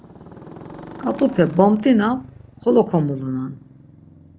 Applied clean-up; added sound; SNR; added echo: none; Motorcycle; 19 dB; none.